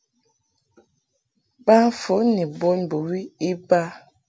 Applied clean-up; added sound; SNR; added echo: none; none; none; none.